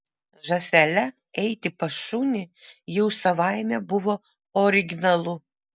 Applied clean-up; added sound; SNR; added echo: none; none; none; none.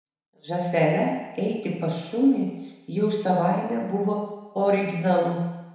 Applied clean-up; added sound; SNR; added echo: none; none; none; reverberation time 1.0 s.